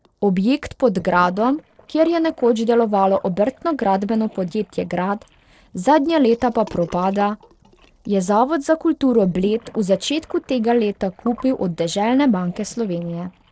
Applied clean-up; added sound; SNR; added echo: neural separator model SepFormer DNS4.